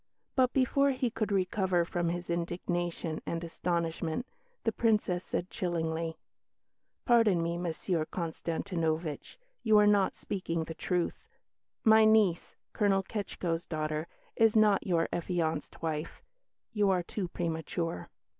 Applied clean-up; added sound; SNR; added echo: none; none; none; none.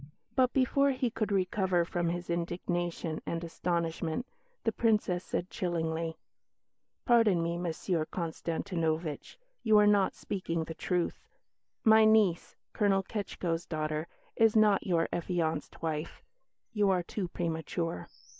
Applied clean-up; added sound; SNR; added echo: neural mask model Resemble Enhance denoiser.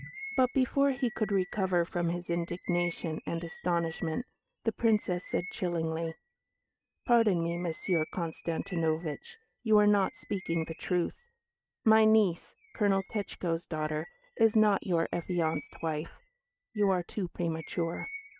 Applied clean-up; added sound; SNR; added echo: neural mask model RNNoise.